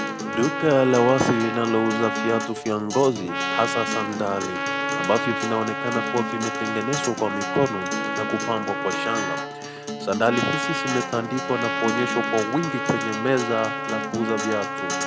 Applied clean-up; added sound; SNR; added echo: none; Acoustic guitar + Trumpet; 2 dB; none.